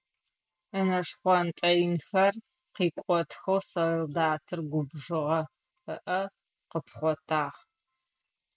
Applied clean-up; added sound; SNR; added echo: none; none; none; none.